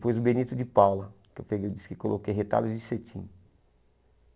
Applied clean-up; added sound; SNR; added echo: none; none; none; none.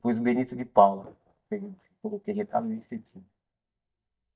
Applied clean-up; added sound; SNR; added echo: neural mask model DeepFilterNet 3.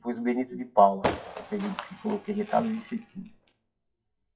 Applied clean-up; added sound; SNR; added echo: classical method WPE with log-MMSE.